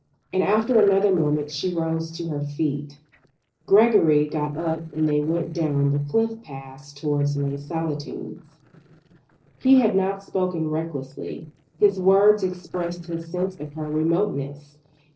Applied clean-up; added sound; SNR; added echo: neural separator model SepFormer DNS4.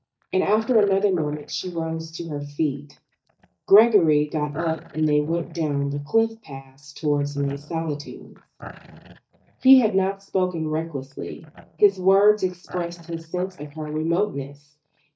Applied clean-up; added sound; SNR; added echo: neural mask model DeepFilterNet 3.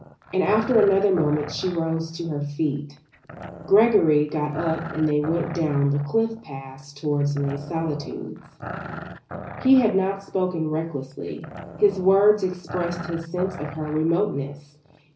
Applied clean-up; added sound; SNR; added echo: none; Growling; 14 dB; reverberation time 0.5 s.